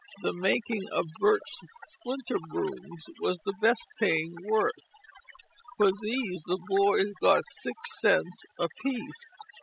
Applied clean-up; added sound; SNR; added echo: classical method spectral subtraction.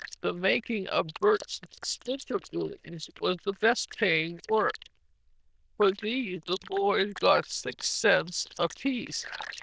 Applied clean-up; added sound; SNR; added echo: neural diffusion model UNIVERSE++.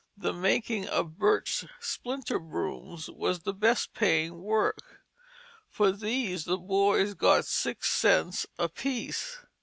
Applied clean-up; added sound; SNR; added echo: none; none; none; none.